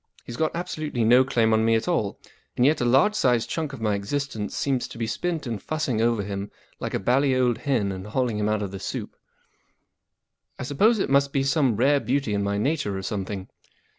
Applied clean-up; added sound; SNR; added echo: none; none; none; none.